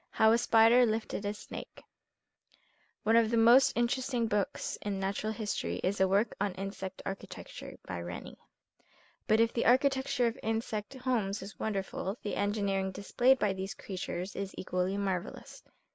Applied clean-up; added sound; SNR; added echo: none; none; none; none.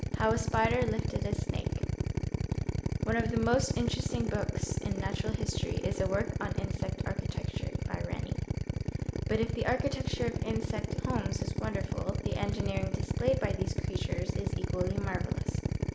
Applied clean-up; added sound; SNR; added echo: none; Drill; -3 dB; reverberation time 0.6 s.